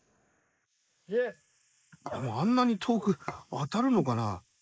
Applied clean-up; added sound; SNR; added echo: neural mask model Resemble Enhance denoiser.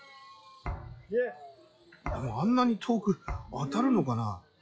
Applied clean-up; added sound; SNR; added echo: classical method log-MMSE.